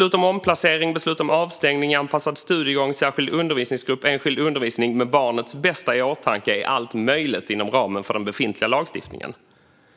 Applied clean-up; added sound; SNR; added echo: none; Cowbell; 20 dB; none.